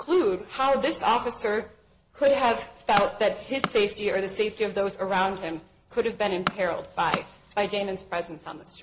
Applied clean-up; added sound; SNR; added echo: none; Tools; 10 dB; none.